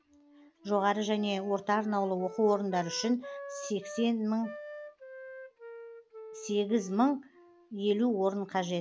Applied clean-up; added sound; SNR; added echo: none; Wind instrument, woodwind instrument; 16 dB; none.